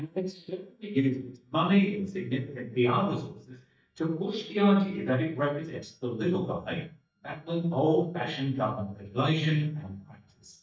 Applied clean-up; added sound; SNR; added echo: neural mask model DeepFilterNet 3.